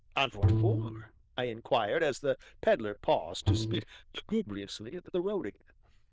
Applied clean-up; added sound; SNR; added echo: neural diffusion model UNIVERSE++.